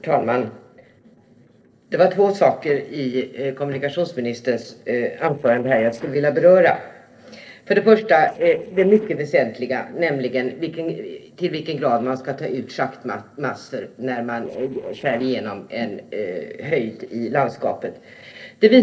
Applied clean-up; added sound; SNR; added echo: neural separator model SepFormer DNS4.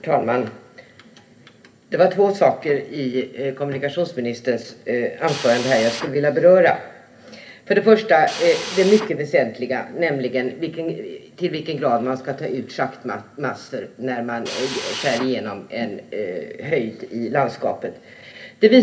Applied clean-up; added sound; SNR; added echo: none; Drill; 11 dB; reverberation time 0.3 s.